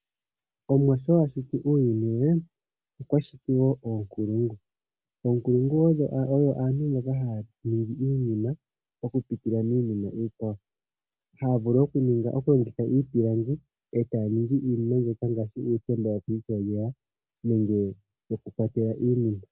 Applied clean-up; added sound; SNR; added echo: none; none; none; none.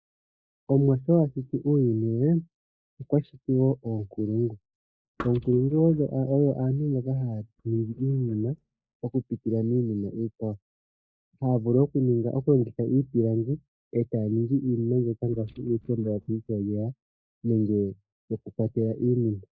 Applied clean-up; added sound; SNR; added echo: neural mask model DeepFilterNet 3.